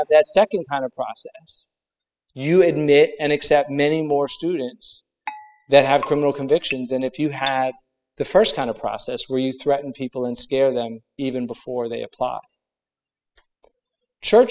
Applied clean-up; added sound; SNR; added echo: classical method spectral subtraction.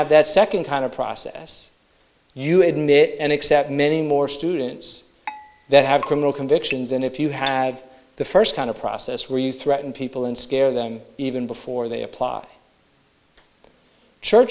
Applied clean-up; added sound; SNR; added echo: none; Keyboard (musical); 15 dB; none.